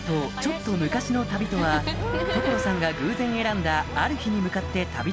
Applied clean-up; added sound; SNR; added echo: none; none; none; none.